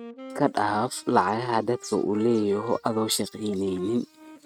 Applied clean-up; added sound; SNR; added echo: neural mask model RNNoise.